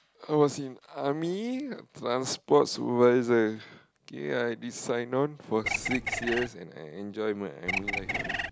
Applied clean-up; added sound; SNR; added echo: none; Bird; 3 dB; none.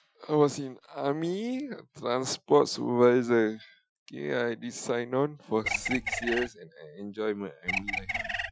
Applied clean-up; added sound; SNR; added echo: classical method Wiener filter.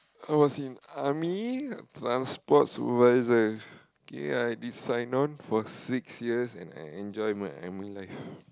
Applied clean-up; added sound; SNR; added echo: none; none; none; none.